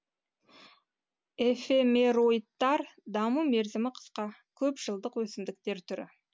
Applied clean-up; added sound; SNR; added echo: none; none; none; none.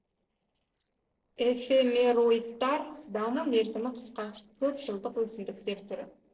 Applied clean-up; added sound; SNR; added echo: neural separator model SepFormer DNS4.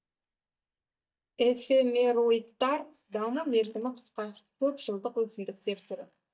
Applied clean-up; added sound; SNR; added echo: neural mask model DeepFilterNet 3.